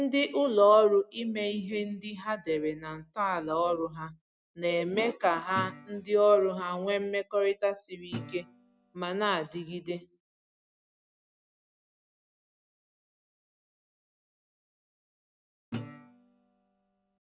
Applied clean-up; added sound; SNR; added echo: none; Guitar; 14 dB; none.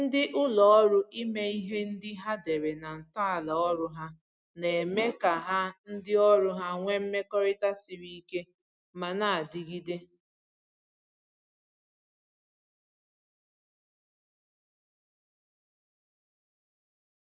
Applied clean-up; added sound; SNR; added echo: none; none; none; none.